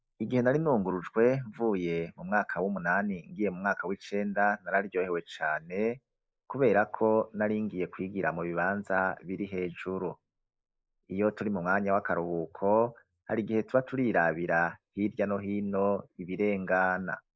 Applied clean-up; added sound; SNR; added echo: neural mask model Resemble Enhance denoiser.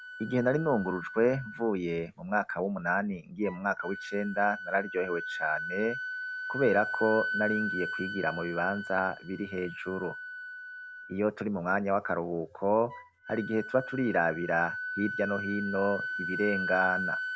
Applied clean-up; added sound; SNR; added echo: none; Wind instrument, woodwind instrument; 7 dB; none.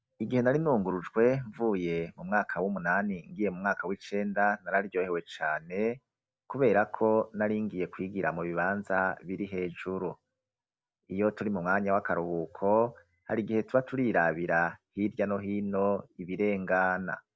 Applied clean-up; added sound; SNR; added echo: none; none; none; none.